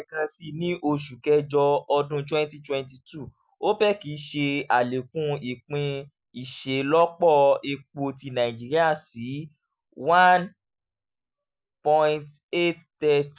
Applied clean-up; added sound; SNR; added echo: none; none; none; none.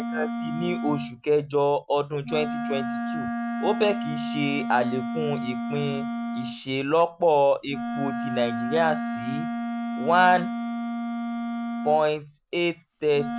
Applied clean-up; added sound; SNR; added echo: none; Wind instrument, woodwind instrument; 4 dB; none.